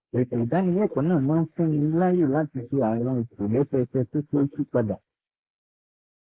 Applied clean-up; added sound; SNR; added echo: neural mask model Resemble Enhance denoiser.